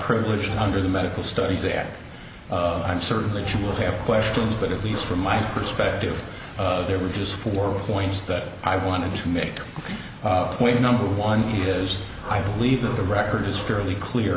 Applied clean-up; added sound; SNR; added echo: none; Dog + Bowed string instrument; 12 dB; none.